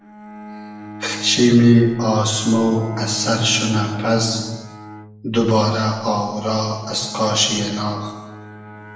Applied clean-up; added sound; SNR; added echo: none; Bowed string instrument; 15 dB; reverberation time 1.0 s.